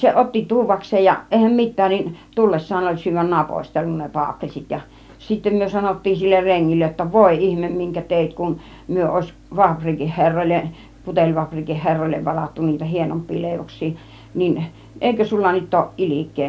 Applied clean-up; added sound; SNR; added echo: none; none; none; none.